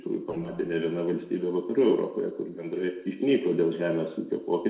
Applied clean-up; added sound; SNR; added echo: neural separator model SepFormer DNS4.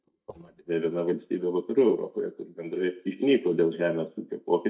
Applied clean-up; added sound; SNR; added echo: neural mask model DeepFilterNet 3.